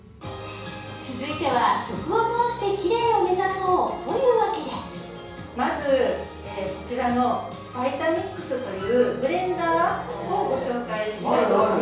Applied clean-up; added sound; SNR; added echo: none; none; none; reverberation time 0.7 s.